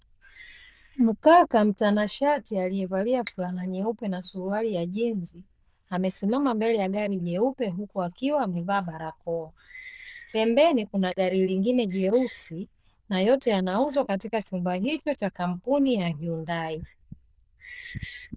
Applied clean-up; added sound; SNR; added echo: neural diffusion model UNIVERSE++.